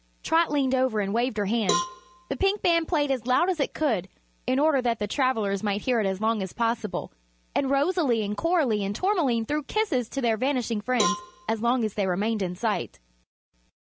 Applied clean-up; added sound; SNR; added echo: none; Cowbell; 8 dB; none.